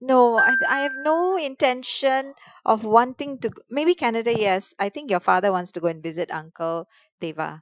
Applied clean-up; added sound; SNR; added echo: classical method Wiener filter.